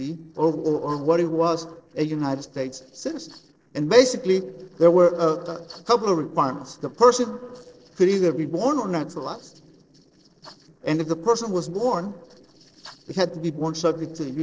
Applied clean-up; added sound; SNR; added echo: neural separator model SepFormer DNS4.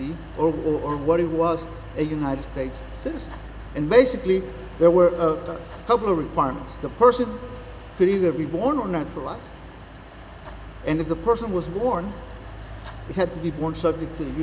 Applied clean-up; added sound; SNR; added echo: none; Mechanical fan; 14 dB; none.